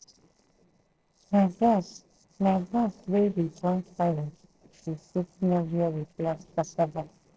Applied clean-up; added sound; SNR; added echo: neural separator model SepFormer DNS4.